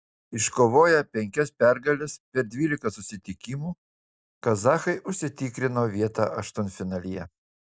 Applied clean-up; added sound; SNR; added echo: none; none; none; none.